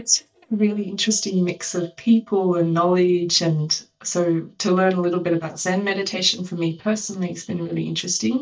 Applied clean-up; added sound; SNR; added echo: neural mask model DeepFilterNet 3.